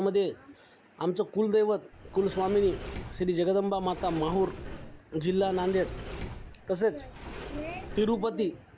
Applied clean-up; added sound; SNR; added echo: none; Sliding door; 12 dB; none.